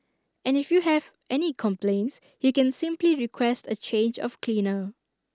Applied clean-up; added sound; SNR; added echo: none; none; none; none.